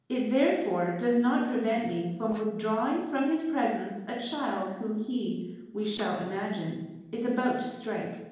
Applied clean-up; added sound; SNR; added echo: neural separator model SepFormer DNS4.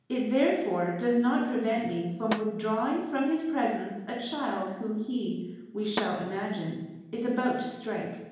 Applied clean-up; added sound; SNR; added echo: none; Snare drum; 11 dB; reverberation time 1.0 s.